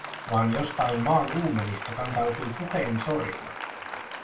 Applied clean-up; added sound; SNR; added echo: none; Applause; 9 dB; reverberation time 0.2 s.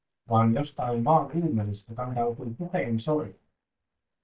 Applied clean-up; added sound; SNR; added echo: neural mask model DeepFilterNet 3.